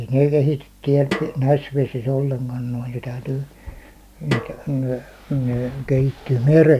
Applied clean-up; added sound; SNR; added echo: none; Snare drum; 12 dB; none.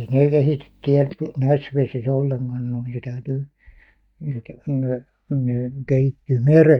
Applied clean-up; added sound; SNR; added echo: neural mask model DeepFilterNet 3.